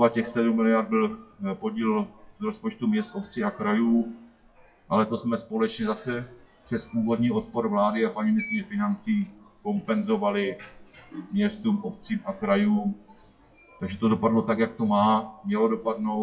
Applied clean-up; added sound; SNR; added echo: classical method WPE with log-MMSE.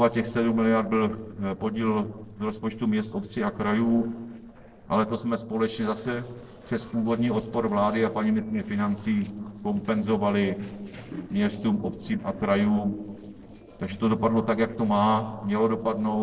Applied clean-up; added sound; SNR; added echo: neural separator model SepFormer DNS4.